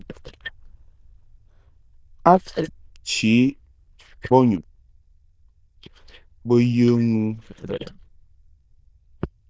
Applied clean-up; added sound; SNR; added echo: neural diffusion model UNIVERSE++.